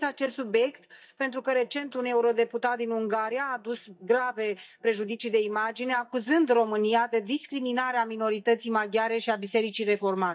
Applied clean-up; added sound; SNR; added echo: neural mask model DeepFilterNet 3.